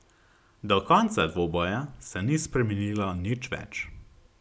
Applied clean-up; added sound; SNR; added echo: none; none; none; none.